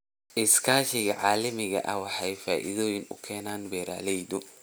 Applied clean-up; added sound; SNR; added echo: none; none; none; none.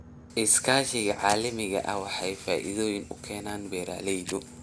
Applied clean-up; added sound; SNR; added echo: none; Boat, Water vehicle + Fire; 15 dB; none.